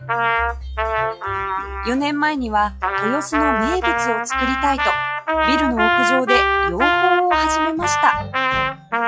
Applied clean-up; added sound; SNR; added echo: classical method log-MMSE.